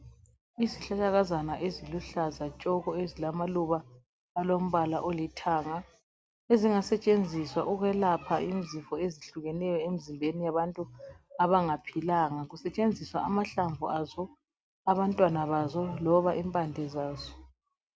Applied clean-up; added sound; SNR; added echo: none; none; none; none.